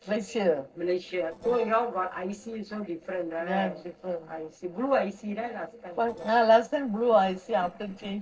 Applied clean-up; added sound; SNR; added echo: neural separator model SepFormer DNS4.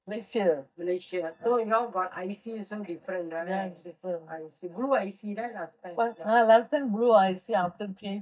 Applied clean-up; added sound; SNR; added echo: neural mask model DeepFilterNet 3.